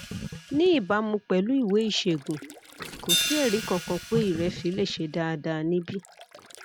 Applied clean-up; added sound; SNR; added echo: none; Hi-hat + Gurgling; 8 dB; none.